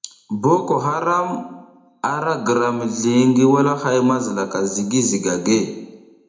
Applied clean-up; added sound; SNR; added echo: none; none; none; reverberation time 0.6 s.